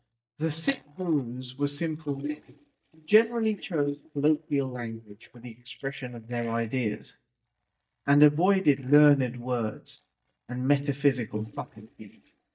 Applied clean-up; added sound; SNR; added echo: neural mask model DeepFilterNet 3.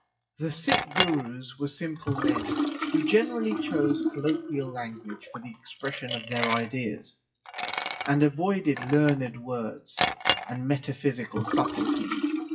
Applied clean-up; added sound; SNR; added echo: classical method WPE with log-MMSE.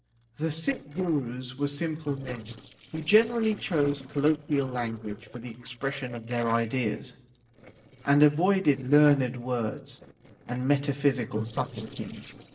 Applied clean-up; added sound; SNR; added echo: neural separator model SepFormer DNS4.